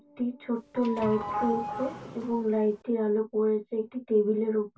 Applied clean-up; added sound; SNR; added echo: none; Sliding door / Doorbell; 8 dB; reverberation time 0.1 s.